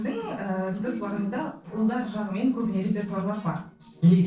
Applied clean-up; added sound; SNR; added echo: neural separator model SepFormer DNS4.